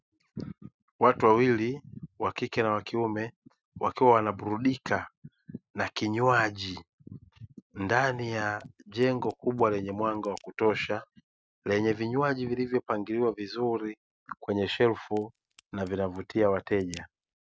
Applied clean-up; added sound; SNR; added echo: neural mask model RNNoise.